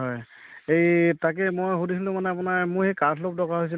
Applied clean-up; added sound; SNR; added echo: none; none; none; none.